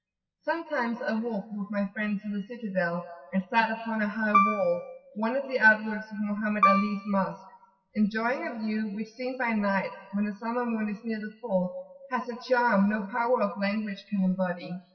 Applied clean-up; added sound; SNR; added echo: classical method WPE with log-MMSE.